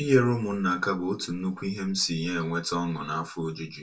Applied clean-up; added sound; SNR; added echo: none; none; none; reverberation time 0.2 s.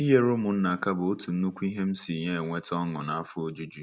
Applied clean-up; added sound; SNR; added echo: none; none; none; none.